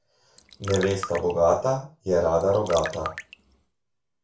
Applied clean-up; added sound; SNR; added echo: none; Trickle, dribble; 13 dB; reverberation time 0.2 s.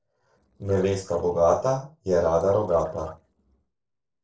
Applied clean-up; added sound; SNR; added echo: neural separator model SepFormer DNS4.